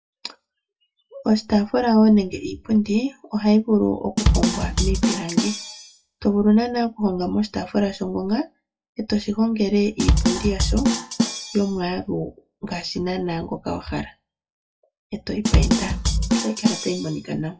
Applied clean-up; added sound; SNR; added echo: classical method WPE with log-MMSE.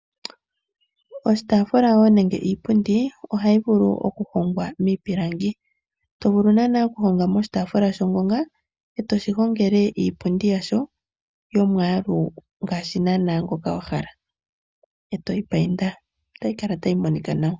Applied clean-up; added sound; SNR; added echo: none; none; none; none.